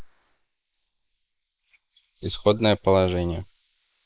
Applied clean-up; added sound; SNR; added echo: neural mask model Resemble Enhance denoiser.